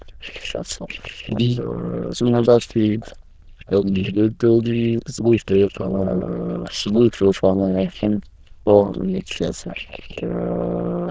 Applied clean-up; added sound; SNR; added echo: neural diffusion model UNIVERSE++.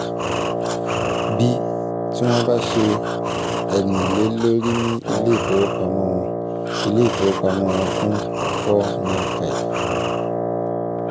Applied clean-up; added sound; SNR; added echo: none; Breathing + Wind instrument, woodwind instrument; 0 dB; none.